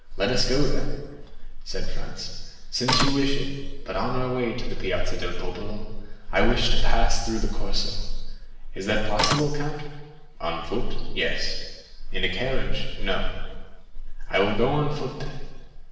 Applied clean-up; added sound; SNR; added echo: none; Printer; 1 dB; reverberation time 1.2 s.